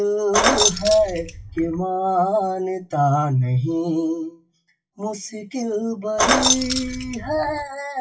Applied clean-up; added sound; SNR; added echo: classical method WPE with log-MMSE.